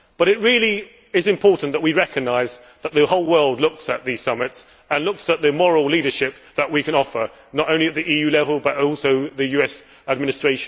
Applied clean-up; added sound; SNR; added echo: none; none; none; none.